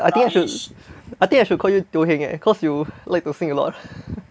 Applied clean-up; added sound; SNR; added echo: none; none; none; none.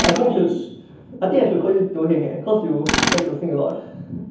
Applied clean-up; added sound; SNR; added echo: none; Tools; 7 dB; reverberation time 0.7 s.